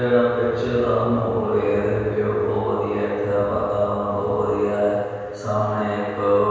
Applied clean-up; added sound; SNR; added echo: none; none; none; reverberation time 1.9 s.